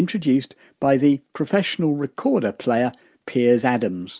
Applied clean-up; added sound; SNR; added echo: none; none; none; none.